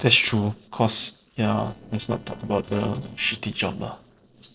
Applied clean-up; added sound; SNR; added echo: neural separator model SepFormer DNS4.